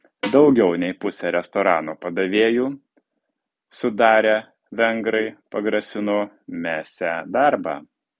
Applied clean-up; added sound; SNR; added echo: none; Snare drum; 14 dB; none.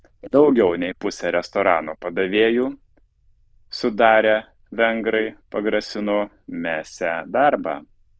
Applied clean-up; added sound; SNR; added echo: neural diffusion model UNIVERSE++.